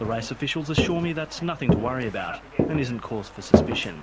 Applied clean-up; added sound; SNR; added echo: none; Walk, footsteps; -2 dB; none.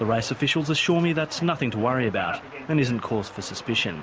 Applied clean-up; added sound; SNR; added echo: none; none; none; none.